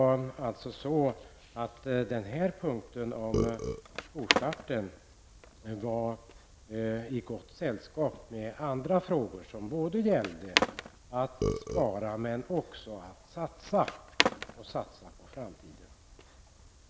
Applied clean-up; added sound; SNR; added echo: none; Skateboard + Burping, eructation; 2 dB; none.